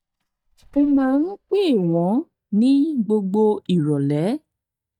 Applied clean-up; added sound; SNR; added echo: neural mask model DeepFilterNet 3.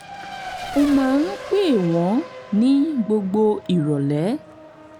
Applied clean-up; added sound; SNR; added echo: none; Race car, auto racing; 14 dB; none.